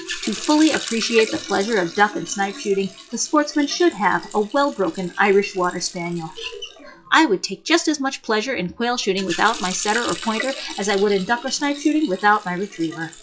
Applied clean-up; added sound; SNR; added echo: classical method log-MMSE.